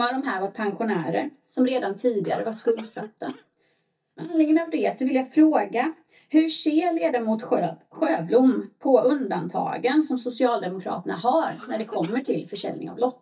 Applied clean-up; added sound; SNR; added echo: neural mask model DeepFilterNet 3.